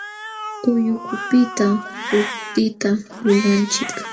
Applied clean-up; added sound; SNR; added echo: none; Cat; 10 dB; reverberation time 1.8 s.